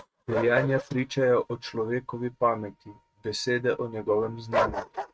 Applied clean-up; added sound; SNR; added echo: neural mask model RNNoise.